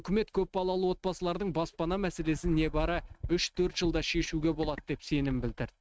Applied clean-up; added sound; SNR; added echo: neural mask model RNNoise.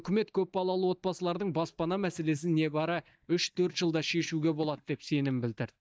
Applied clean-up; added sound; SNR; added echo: neural mask model DeepFilterNet 3.